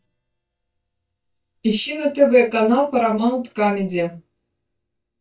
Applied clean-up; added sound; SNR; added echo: neural mask model DeepFilterNet 3.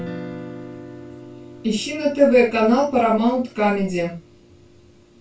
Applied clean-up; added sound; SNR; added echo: none; Guitar; 17 dB; reverberation time 0.2 s.